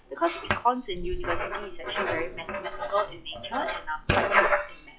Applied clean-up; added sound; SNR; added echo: classical method log-MMSE.